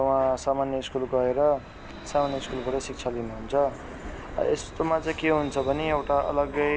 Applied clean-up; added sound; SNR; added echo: none; Vehicle; 14 dB; none.